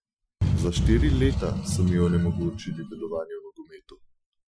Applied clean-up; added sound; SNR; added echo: classical method Wiener filter.